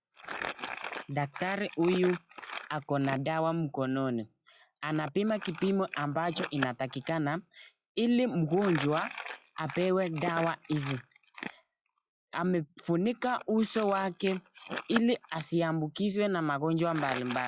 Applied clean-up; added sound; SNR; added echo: classical method log-MMSE.